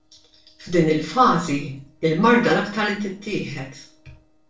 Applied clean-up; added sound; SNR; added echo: neural separator model SepFormer DNS4.